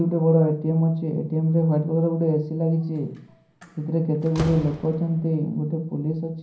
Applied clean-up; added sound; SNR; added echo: none; Slam; 18 dB; reverberation time 0.6 s.